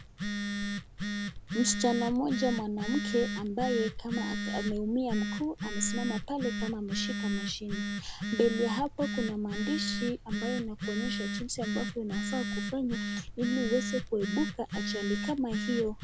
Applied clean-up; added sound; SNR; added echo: none; Telephone; 2 dB; none.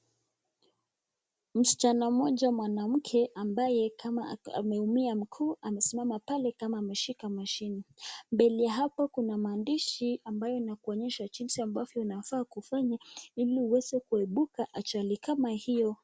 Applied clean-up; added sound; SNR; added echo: none; none; none; none.